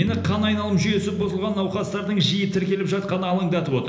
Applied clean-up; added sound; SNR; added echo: none; Tabla; 15 dB; reverberation time 1.0 s.